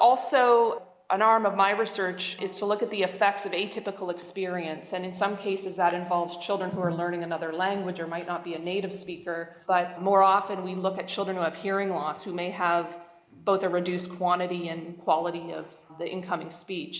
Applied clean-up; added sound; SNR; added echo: none; none; none; none.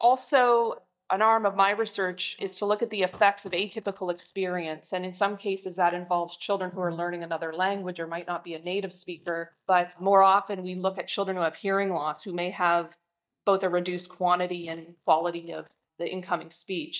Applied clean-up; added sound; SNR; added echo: neural mask model DeepFilterNet 3.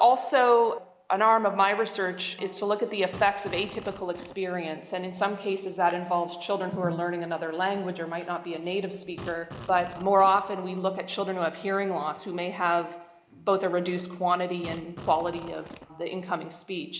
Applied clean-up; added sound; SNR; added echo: none; Fart; 16 dB; none.